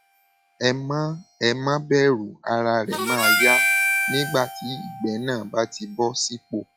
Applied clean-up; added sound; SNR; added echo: classical method log-MMSE.